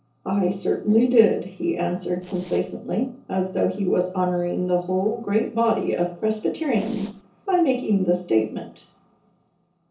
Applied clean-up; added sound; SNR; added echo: neural separator model SepFormer DNS4.